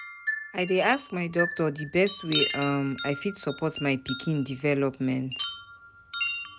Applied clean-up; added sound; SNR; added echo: none; Wind chime; 5 dB; none.